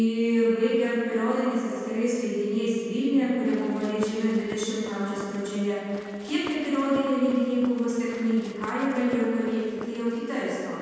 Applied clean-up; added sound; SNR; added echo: none; Run; 18 dB; reverberation time 2.1 s.